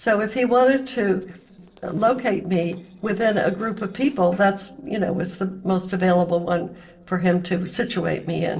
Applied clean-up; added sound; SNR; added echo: neural separator model SepFormer DNS4.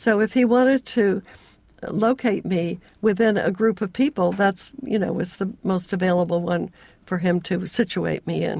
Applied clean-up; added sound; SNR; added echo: none; none; none; none.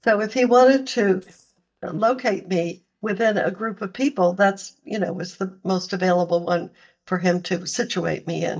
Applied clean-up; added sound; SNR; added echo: neural mask model DeepFilterNet 3.